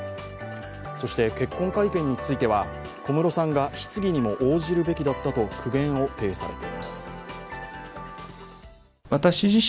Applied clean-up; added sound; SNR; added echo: none; none; none; none.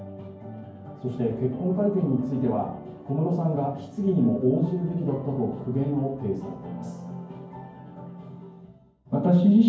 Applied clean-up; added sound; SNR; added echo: none; none; none; reverberation time 0.9 s.